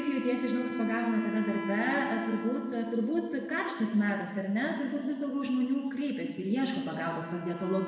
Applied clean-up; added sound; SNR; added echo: none; Wind instrument, woodwind instrument; 10 dB; reverberation time 1.5 s.